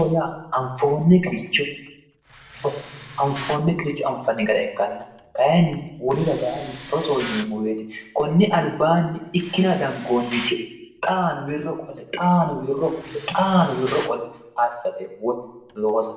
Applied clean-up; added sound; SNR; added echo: none; Tools; 18 dB; reverberation time 0.8 s.